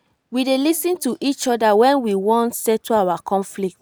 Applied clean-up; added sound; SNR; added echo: none; none; none; none.